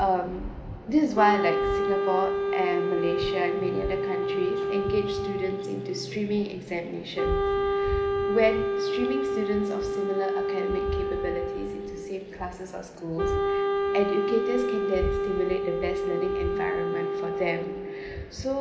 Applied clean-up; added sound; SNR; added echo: none; Wind instrument, woodwind instrument; -1 dB; none.